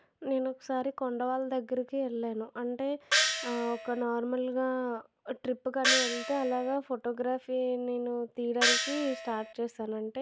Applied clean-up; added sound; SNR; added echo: none; Gong; -2 dB; none.